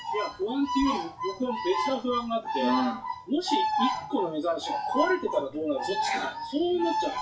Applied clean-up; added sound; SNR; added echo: classical method WPE with log-MMSE.